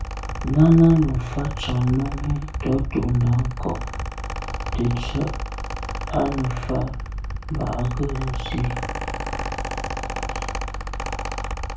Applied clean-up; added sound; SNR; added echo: none; Mechanical fan; 4 dB; reverberation time 0.3 s.